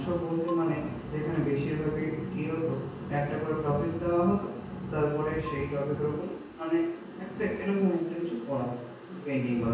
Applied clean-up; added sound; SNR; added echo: none; Marimba, xylophone; 18 dB; reverberation time 0.6 s.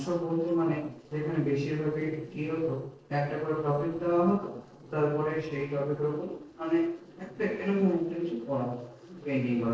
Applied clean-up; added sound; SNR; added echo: neural separator model SepFormer DNS4.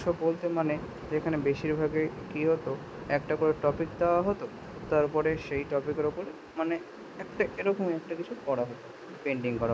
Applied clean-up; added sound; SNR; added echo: none; none; none; none.